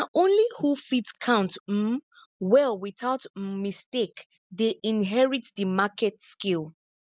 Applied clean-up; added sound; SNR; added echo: none; none; none; none.